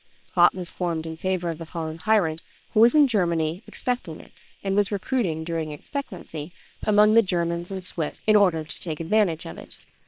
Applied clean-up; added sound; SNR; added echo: neural separator model SepFormer WHAM!.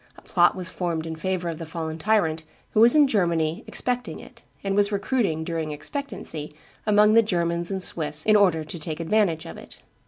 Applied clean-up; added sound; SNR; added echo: none; none; none; none.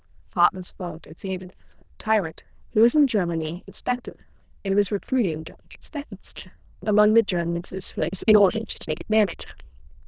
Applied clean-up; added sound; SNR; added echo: neural diffusion model UNIVERSE++.